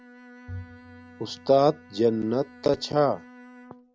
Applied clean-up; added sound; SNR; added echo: none; Bowed string instrument + Bowed string instrument; 19 dB; none.